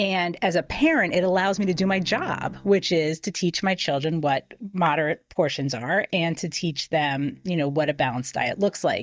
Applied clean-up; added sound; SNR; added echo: neural mask model DeepFilterNet 3.